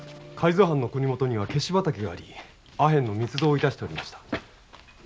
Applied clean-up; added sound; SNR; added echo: none; none; none; none.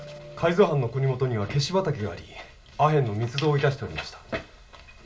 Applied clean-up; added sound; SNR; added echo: none; none; none; reverberation time 0.2 s.